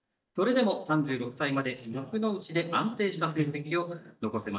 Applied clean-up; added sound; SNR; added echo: neural mask model DeepFilterNet 3.